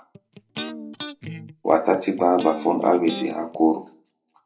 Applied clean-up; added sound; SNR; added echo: none; Electric guitar; 13 dB; reverberation time 0.3 s.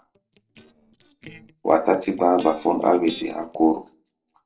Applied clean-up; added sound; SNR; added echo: neural separator model SepFormer DNS4.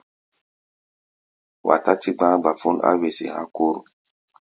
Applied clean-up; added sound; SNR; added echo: none; none; none; none.